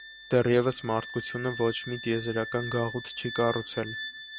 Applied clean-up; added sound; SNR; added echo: none; Wind instrument, woodwind instrument; 11 dB; none.